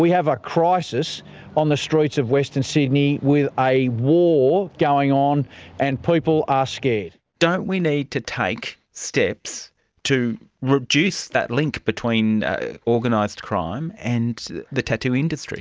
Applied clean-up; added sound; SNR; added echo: none; none; none; none.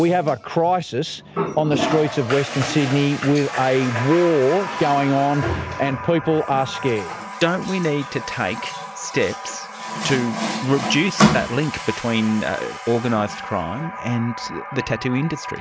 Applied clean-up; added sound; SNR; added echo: none; Water tap, faucet; 6 dB; none.